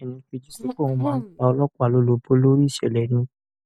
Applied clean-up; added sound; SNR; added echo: neural mask model DeepFilterNet 3.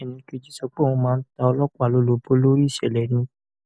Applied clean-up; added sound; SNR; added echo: none; none; none; none.